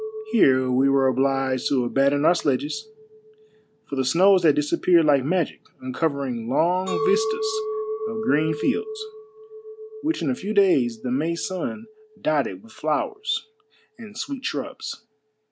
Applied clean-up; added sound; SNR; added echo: none; Chink, clink; 11 dB; none.